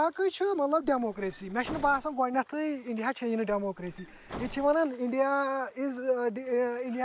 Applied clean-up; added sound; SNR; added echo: none; Bus; 16 dB; none.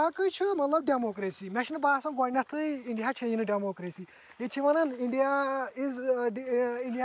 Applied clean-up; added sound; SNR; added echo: none; none; none; none.